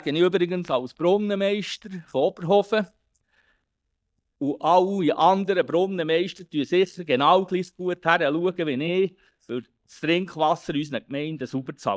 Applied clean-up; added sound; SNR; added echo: neural mask model DeepFilterNet 3.